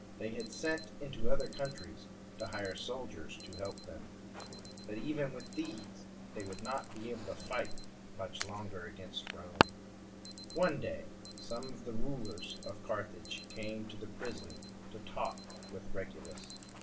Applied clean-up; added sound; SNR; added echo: none; Alarm; 6 dB; reverberation time 0.3 s.